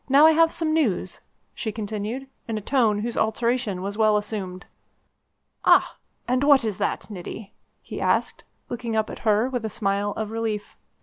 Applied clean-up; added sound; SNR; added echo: none; none; none; none.